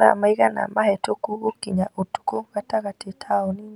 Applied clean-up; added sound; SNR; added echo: none; none; none; none.